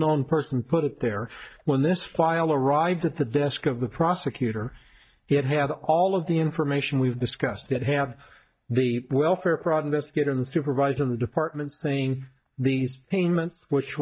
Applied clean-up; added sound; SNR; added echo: neural mask model DeepFilterNet 3.